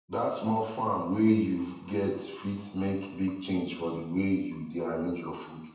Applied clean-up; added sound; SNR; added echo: none; none; none; reverberation time 0.9 s.